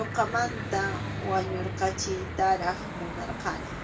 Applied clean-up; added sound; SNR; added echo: none; Church bell / Traffic noise, roadway noise; 5 dB; reverberation time 0.2 s.